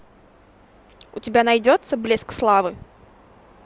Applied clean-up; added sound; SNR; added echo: none; none; none; none.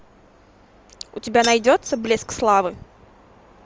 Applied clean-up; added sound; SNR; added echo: none; Keys jangling; 12 dB; none.